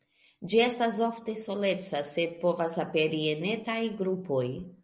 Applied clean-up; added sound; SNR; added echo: none; none; none; none.